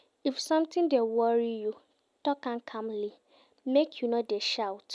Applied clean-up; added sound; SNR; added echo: none; none; none; none.